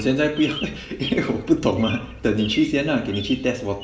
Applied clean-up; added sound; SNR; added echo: none; Chirp, tweet; 15 dB; reverberation time 1.1 s.